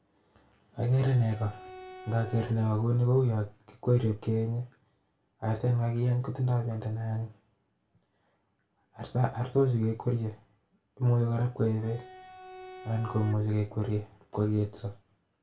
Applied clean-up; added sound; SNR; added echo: none; Bowed string instrument; 16 dB; reverberation time 0.3 s.